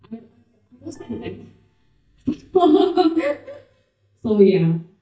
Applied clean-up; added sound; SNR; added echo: neural mask model DeepFilterNet 3.